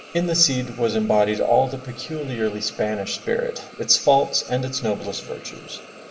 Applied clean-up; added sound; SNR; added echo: none; Hiss; 20 dB; reverberation time 1.8 s.